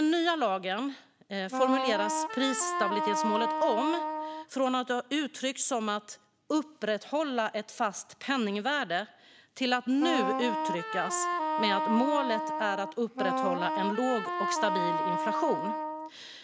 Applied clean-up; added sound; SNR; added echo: none; Wind instrument, woodwind instrument; 0 dB; none.